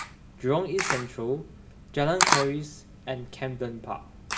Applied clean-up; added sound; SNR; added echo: none; Camera; 1 dB; reverberation time 0.5 s.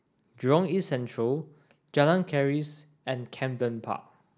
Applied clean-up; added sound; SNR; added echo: none; none; none; none.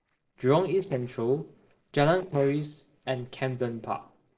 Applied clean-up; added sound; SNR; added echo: neural separator model SepFormer DNS4.